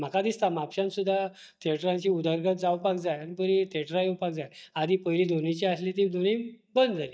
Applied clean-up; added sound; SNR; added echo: neural mask model DeepFilterNet 3.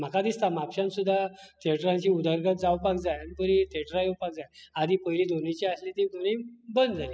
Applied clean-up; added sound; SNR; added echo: classical method spectral subtraction.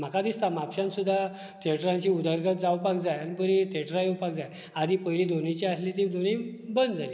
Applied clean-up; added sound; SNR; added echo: none; none; none; none.